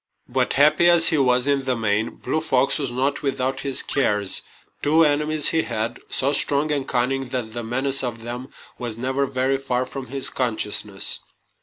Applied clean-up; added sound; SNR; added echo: neural mask model Resemble Enhance denoiser.